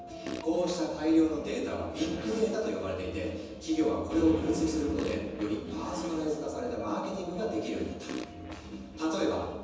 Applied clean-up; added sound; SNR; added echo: none; Fart; 13 dB; reverberation time 1.1 s.